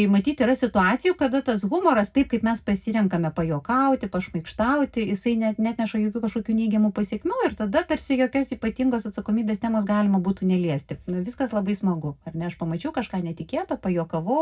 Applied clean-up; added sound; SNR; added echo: none; none; none; reverberation time 0.3 s.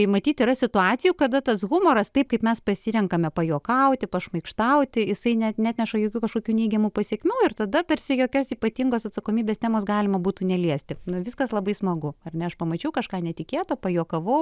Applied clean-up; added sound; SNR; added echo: none; none; none; none.